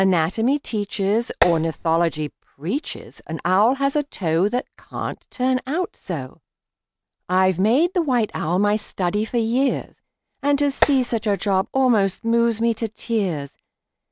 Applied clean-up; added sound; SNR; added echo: none; Tap; 4 dB; none.